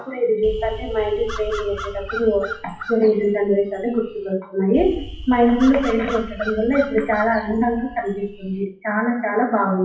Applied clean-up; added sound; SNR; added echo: classical method WPE with log-MMSE.